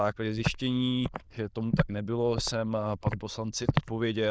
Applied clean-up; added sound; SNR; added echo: neural diffusion model UNIVERSE++.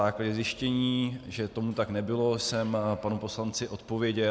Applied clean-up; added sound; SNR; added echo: none; none; none; none.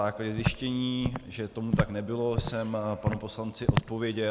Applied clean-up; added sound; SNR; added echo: none; Walk, footsteps; 2 dB; none.